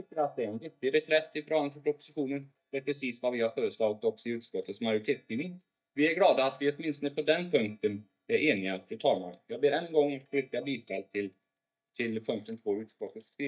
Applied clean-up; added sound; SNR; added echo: neural mask model DeepFilterNet 3.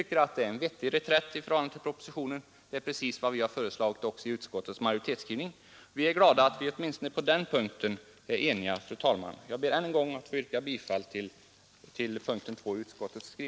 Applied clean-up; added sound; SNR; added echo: none; none; none; none.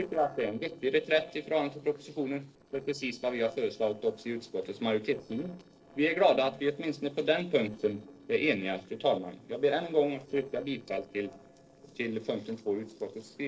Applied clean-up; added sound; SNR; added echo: neural separator model SepFormer DNS4.